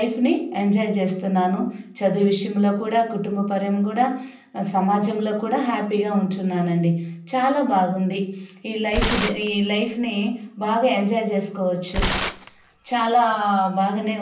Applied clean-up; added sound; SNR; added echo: none; Tearing; 5 dB; reverberation time 0.6 s.